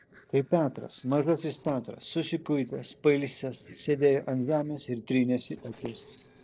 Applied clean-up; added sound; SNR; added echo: neural separator model SepFormer DNS4.